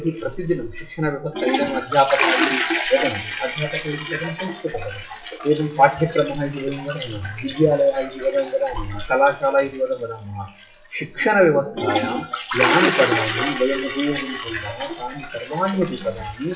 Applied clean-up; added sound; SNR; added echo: classical method WPE with log-MMSE.